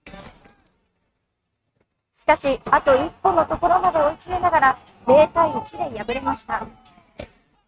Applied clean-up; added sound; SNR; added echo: neural mask model RNNoise.